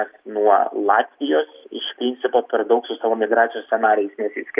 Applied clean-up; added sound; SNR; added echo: none; none; none; none.